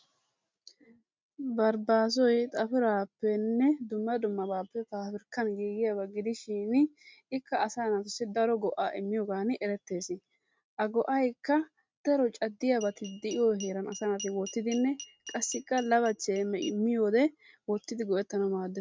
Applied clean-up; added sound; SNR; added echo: neural mask model RNNoise.